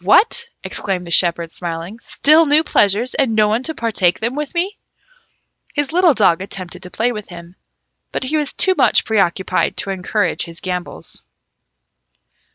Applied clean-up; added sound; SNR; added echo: none; none; none; none.